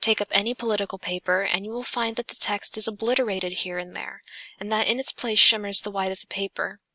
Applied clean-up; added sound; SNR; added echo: none; none; none; none.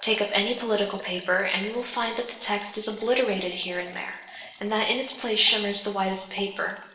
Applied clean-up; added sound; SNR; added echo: none; Liquid; 18 dB; reverberation time 0.8 s.